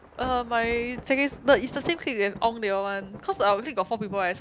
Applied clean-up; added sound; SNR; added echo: none; Thunder / Rain; 18 dB; none.